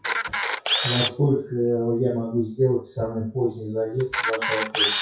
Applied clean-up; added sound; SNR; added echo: classical method WPE with log-MMSE.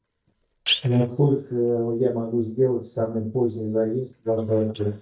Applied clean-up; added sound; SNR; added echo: neural mask model DeepFilterNet 3.